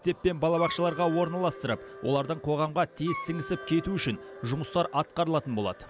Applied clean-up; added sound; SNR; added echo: none; Wind instrument, woodwind instrument; 14 dB; none.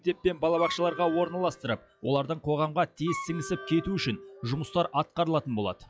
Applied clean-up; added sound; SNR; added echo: classical method log-MMSE.